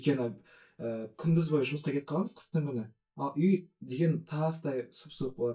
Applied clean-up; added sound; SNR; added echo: neural mask model DeepFilterNet 3.